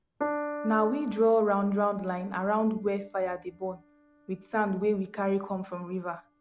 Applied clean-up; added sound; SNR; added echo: none; Piano; 12 dB; none.